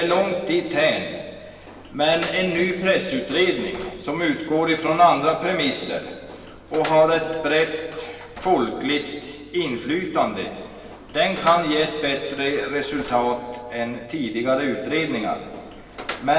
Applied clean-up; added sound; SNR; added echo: none; Door; 18 dB; reverberation time 2.1 s.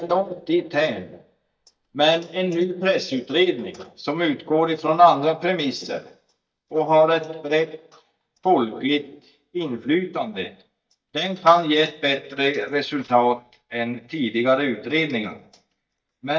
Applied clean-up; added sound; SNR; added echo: neural mask model DeepFilterNet 3.